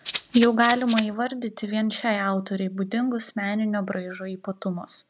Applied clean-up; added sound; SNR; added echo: none; Rattle (instrument); 8 dB; none.